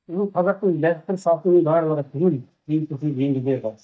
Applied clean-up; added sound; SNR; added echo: neural mask model DeepFilterNet 3.